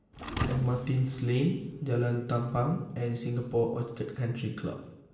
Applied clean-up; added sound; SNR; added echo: none; Thump, thud; 9 dB; reverberation time 0.8 s.